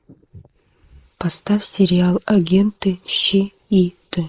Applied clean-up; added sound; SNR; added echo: neural mask model Resemble Enhance denoiser.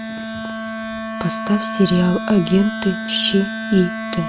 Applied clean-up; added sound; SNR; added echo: none; Wind instrument, woodwind instrument; 6 dB; none.